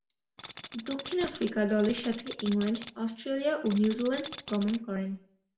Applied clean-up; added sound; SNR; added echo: none; Tools; 14 dB; reverberation time 0.4 s.